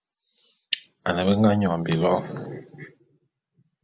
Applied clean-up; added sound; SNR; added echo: none; none; none; none.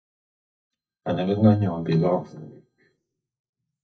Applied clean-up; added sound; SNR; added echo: neural mask model DeepFilterNet 3.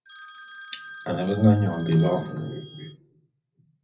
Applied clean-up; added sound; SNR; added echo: none; Telephone; 14 dB; reverberation time 0.4 s.